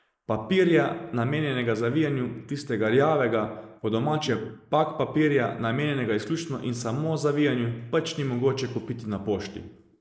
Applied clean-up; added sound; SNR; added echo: neural mask model Resemble Enhance denoiser.